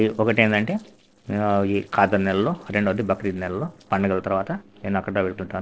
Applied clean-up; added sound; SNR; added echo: neural separator model SepFormer DNS4.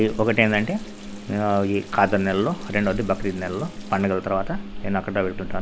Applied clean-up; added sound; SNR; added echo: none; Sink (filling or washing) / Water tap, faucet; 11 dB; none.